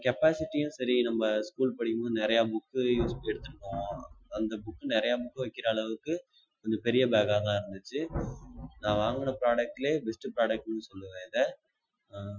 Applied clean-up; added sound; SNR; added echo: classical method Wiener filter.